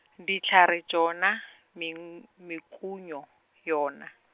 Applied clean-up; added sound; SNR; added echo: none; none; none; none.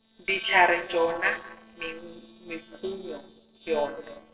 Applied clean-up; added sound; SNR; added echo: neural separator model SepFormer DNS4.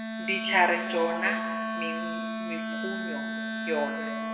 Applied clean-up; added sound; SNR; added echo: none; Wind instrument, woodwind instrument; 2 dB; reverberation time 2.1 s.